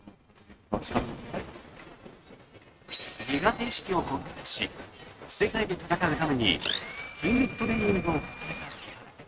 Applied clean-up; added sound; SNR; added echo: neural mask model RNNoise.